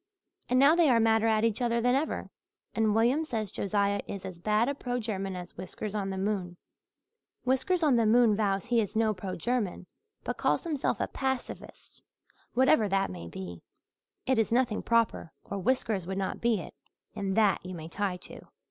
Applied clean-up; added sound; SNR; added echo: none; none; none; none.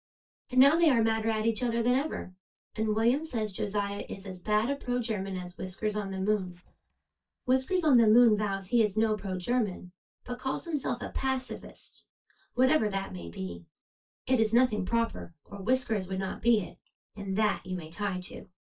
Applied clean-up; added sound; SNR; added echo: neural mask model DeepFilterNet 3.